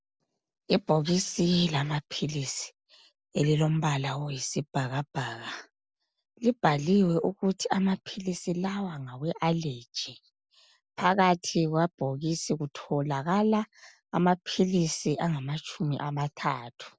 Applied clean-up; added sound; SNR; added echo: none; none; none; none.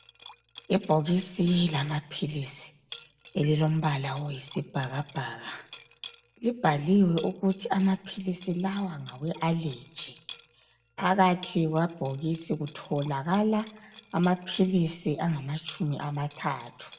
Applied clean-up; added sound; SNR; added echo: none; Liquid; 19 dB; reverberation time 0.6 s.